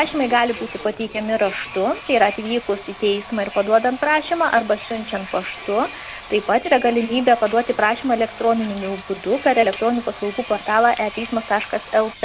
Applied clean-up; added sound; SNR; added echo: none; Domestic sounds, home sounds + Bus; 16 dB; none.